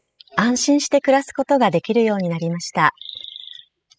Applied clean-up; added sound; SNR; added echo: classical method spectral subtraction.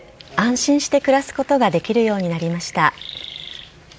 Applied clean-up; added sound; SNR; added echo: none; Chirp, tweet; 17 dB; none.